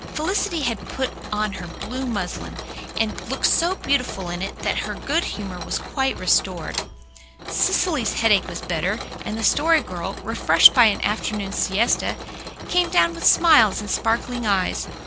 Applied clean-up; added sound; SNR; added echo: none; Mechanisms; 11 dB; none.